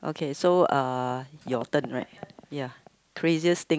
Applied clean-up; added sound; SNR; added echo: none; none; none; none.